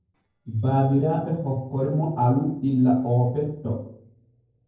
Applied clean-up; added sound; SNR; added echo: neural separator model SepFormer DNS4.